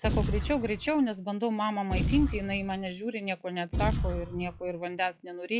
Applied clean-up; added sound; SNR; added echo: classical method log-MMSE.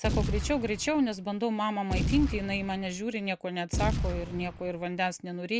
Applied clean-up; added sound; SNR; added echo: none; Boom; 3 dB; none.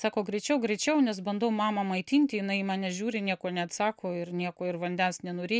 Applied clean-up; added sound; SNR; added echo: none; none; none; none.